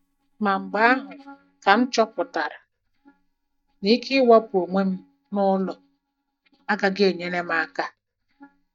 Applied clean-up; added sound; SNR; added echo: neural mask model DeepFilterNet 3.